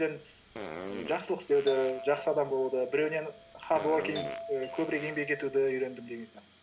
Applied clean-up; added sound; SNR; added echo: none; Doorbell + Fart; 11 dB; none.